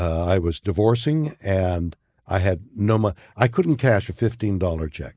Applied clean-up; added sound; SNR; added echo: neural mask model Resemble Enhance denoiser.